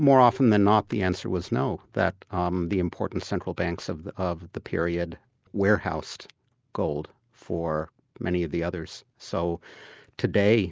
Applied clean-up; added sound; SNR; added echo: none; none; none; none.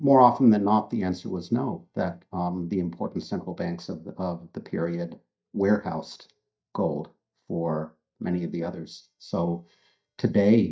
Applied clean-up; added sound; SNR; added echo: neural mask model DeepFilterNet 3.